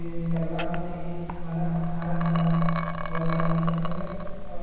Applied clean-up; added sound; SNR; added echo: none; Liquid; 0 dB; reverberation time 2.2 s.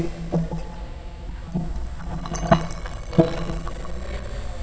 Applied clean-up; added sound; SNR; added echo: neural mask model DeepFilterNet 3.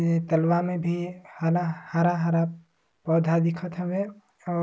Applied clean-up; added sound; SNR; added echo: none; none; none; none.